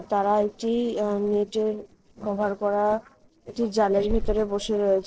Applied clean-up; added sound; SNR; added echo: neural separator model SepFormer DNS4.